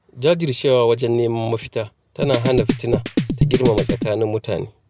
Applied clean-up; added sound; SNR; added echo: none; Drum kit; 1 dB; none.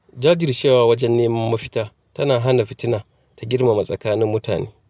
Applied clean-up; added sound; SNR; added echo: none; none; none; none.